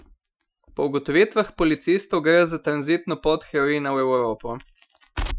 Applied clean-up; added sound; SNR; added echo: classical method Wiener filter.